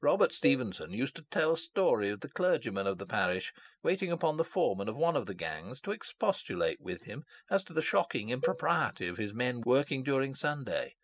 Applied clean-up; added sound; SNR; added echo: none; Cowbell; 10 dB; none.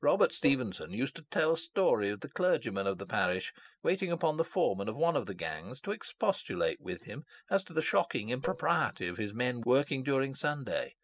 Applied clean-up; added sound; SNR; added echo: neural separator model SepFormer DNS4.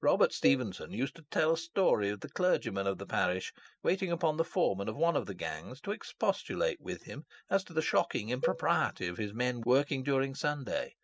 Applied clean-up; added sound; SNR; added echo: neural mask model RNNoise.